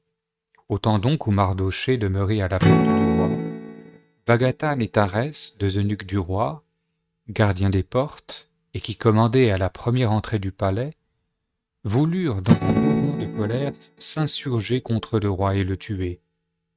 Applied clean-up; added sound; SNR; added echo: neural mask model RNNoise.